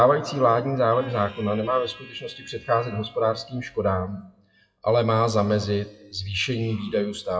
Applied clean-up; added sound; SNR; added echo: classical method WPE with log-MMSE.